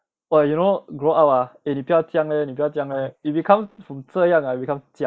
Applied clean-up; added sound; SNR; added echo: neural mask model Resemble Enhance denoiser.